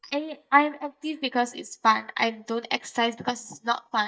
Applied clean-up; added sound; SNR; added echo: neural mask model DeepFilterNet 3.